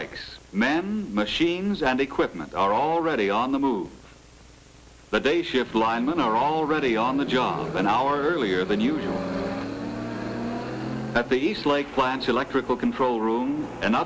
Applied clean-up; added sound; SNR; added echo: none; none; none; none.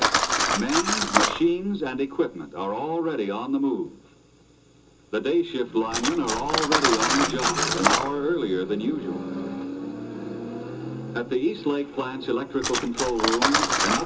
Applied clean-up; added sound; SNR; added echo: none; Cutlery, silverware; 1 dB; reverberation time 0.2 s.